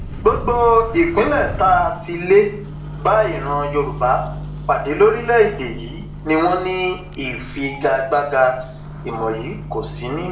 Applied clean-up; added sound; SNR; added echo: none; Microwave oven; 11 dB; reverberation time 0.5 s.